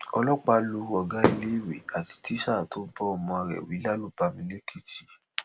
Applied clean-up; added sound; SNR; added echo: none; Fireworks; 5 dB; none.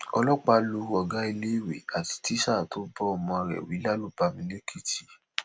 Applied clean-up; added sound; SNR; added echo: none; none; none; none.